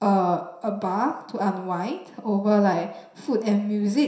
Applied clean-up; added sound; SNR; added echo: none; none; none; reverberation time 0.7 s.